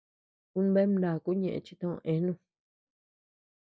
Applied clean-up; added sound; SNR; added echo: none; none; none; none.